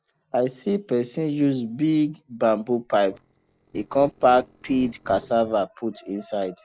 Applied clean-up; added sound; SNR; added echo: neural separator model SepFormer DNS4.